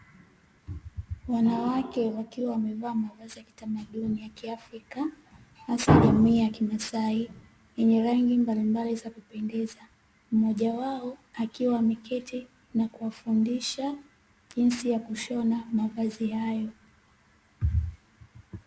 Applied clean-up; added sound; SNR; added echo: none; none; none; none.